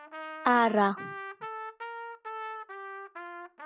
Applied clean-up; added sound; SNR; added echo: none; Trumpet; 9 dB; none.